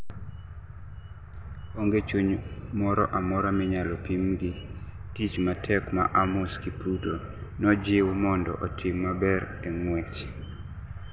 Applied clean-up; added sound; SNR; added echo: none; none; none; none.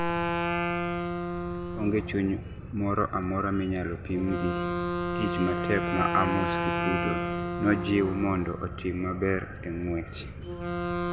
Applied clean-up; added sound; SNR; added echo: none; Wind instrument, woodwind instrument; 2 dB; none.